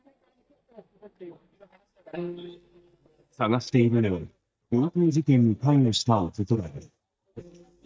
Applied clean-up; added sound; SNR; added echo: neural mask model DeepFilterNet 3.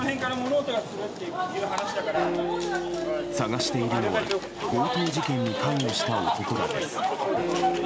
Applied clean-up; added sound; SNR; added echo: none; Acoustic guitar; 9 dB; none.